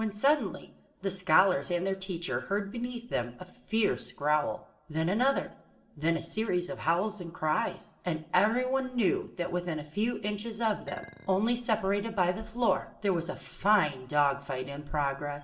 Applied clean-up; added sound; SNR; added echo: neural separator model SepFormer DNS4.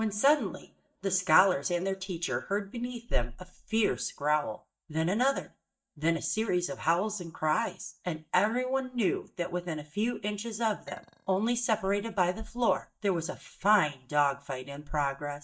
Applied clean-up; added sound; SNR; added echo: neural mask model DeepFilterNet 3.